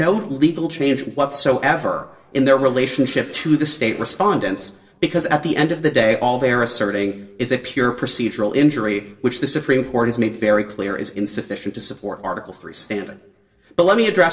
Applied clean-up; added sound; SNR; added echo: none; none; none; reverberation time 0.7 s.